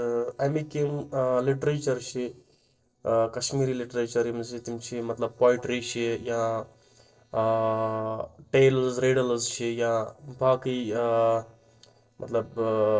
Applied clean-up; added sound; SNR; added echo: neural separator model SepFormer DNS4.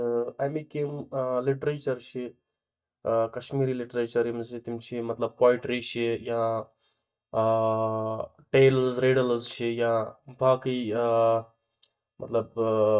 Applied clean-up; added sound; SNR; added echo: neural mask model DeepFilterNet 3.